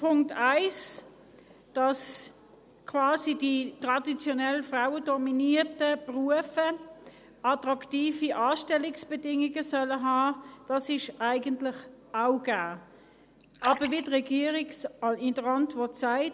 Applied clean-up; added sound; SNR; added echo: none; Fill (with liquid); 12 dB; none.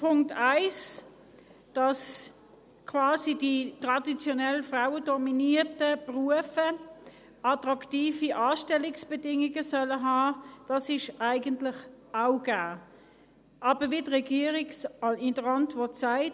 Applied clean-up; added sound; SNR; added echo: none; none; none; none.